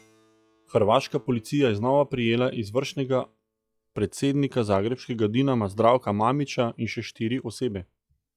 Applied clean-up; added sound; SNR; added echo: classical method log-MMSE.